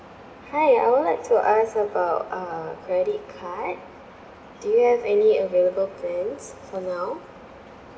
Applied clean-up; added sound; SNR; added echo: none; none; none; none.